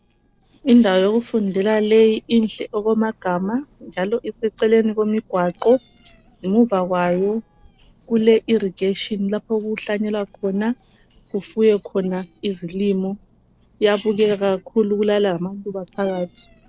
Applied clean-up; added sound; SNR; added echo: neural separator model SepFormer DNS4.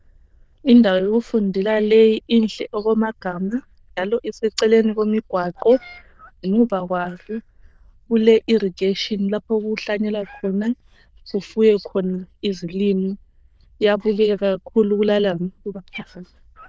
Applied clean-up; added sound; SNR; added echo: neural diffusion model UNIVERSE++.